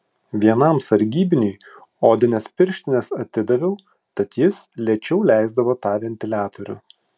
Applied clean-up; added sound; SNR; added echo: none; none; none; none.